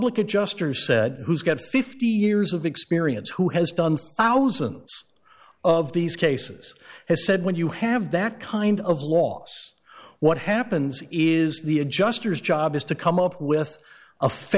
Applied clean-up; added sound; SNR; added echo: none; none; none; none.